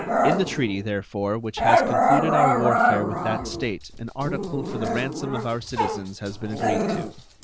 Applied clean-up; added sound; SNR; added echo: none; Growling; -4 dB; none.